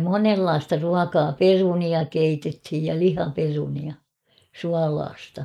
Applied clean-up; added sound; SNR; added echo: neural mask model Resemble Enhance denoiser.